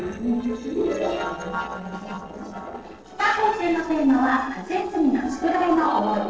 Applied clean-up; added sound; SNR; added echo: neural separator model SepFormer DNS4.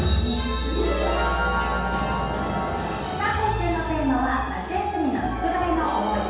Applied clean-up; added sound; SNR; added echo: none; Wind instrument, woodwind instrument; 19 dB; reverberation time 1.2 s.